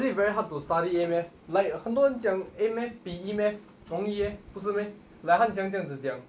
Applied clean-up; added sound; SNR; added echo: none; none; none; none.